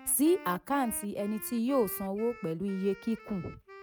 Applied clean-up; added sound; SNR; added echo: none; Wind instrument, woodwind instrument; 18 dB; none.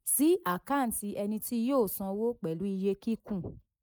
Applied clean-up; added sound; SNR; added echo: neural mask model Resemble Enhance denoiser.